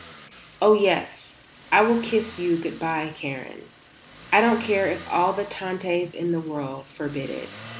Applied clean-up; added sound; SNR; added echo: none; Motor vehicle (road); 19 dB; none.